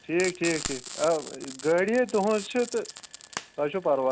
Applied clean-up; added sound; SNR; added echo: none; Frying (food); 12 dB; none.